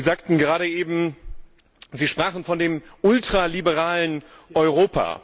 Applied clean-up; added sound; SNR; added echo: none; none; none; none.